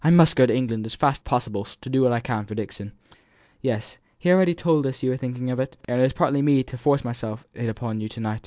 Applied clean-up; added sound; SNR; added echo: none; none; none; none.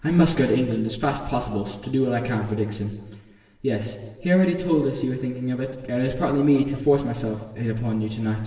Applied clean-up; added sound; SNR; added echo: none; none; none; reverberation time 1.3 s.